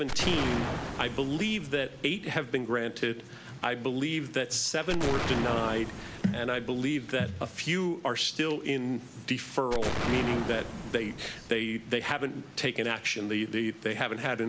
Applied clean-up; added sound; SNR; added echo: none; Explosion; 7 dB; none.